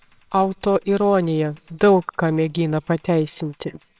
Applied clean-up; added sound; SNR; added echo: neural separator model SepFormer WHAMR!.